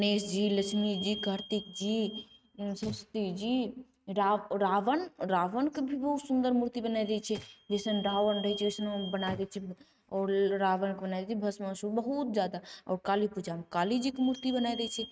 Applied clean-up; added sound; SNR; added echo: neural mask model RNNoise.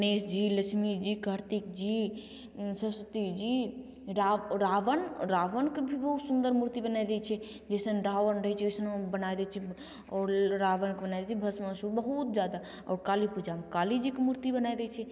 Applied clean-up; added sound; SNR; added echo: none; none; none; none.